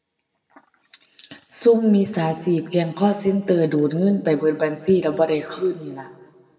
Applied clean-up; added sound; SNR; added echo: none; none; none; reverberation time 1.5 s.